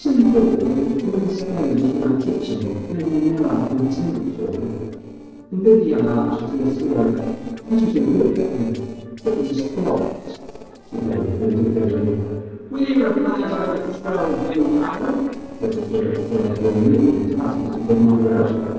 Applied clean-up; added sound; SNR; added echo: neural separator model SepFormer DNS4.